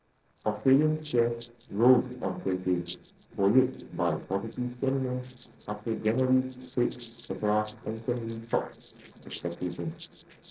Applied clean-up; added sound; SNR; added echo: neural separator model SepFormer DNS4.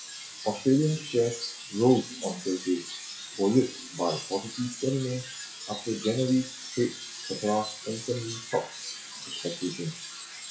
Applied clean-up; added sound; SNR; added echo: classical method WPE with log-MMSE.